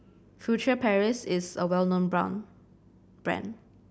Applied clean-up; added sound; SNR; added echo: none; none; none; none.